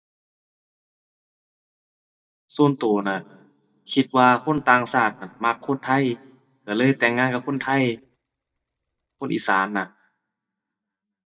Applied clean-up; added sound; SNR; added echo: neural mask model DeepFilterNet 3.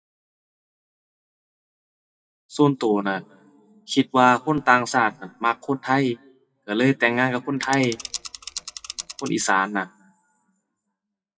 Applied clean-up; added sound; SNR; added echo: classical method WPE with log-MMSE.